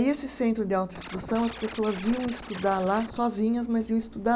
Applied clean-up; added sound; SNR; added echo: none; Scratching (performance technique); 14 dB; none.